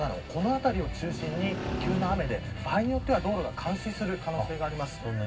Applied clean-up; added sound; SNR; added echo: none; Motorcycle; 8 dB; reverberation time 0.4 s.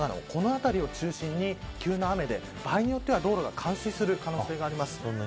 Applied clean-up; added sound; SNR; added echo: none; none; none; none.